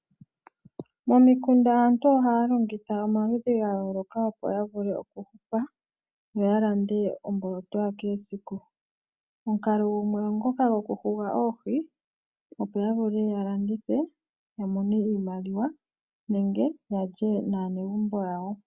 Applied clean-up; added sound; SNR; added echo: none; none; none; none.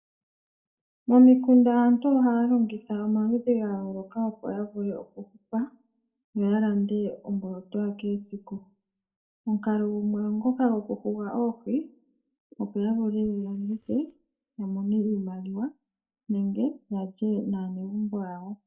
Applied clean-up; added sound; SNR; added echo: neural mask model DeepFilterNet 3.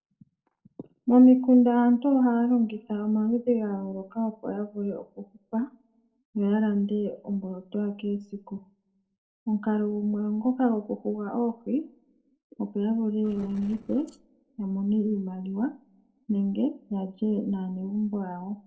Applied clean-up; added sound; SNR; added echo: neural separator model SepFormer DNS4.